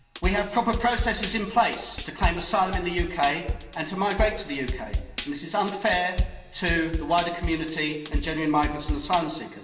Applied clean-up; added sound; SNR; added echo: none; Drum kit; 5 dB; reverberation time 0.9 s.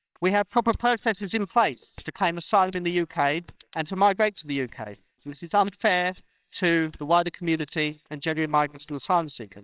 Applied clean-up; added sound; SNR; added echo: neural separator model SepFormer WHAMR!.